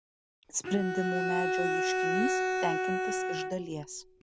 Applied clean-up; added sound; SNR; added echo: none; Bowed string instrument; -4 dB; none.